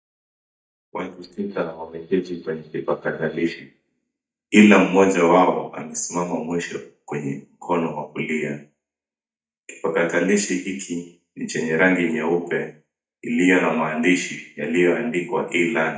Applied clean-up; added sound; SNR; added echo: neural mask model DeepFilterNet 3.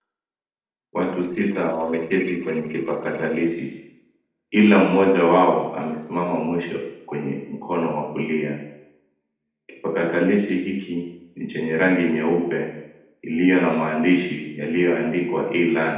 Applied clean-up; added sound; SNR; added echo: neural separator model SepFormer DNS4.